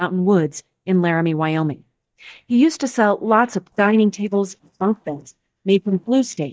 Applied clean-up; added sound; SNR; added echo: neural mask model DeepFilterNet 3.